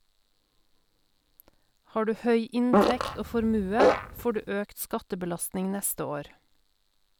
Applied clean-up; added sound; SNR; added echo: none; Fart; -5 dB; none.